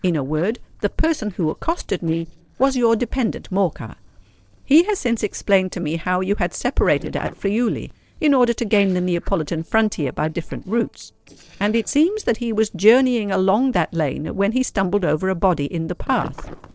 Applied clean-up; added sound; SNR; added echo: neural separator model SepFormer DNS4.